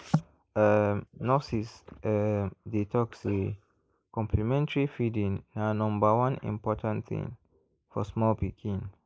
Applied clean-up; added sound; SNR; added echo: neural mask model Resemble Enhance denoiser.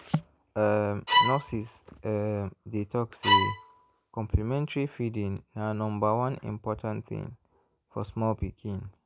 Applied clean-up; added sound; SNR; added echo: none; Bowed string instrument; -4 dB; none.